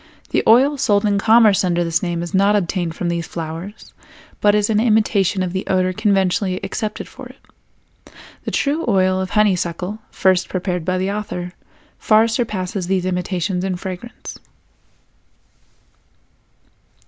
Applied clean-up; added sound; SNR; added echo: none; none; none; none.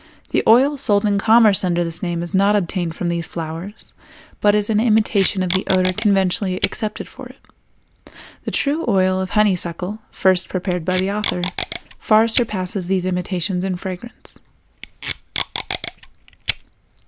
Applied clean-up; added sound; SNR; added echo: none; Packing tape, duct tape; 6 dB; none.